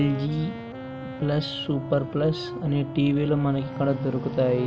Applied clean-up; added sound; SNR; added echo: none; Wind instrument, woodwind instrument; 12 dB; none.